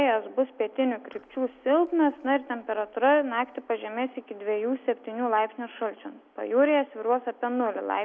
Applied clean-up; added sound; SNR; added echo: none; none; none; none.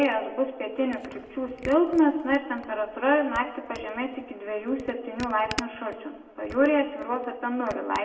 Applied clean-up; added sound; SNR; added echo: none; Camera; 18 dB; reverberation time 0.9 s.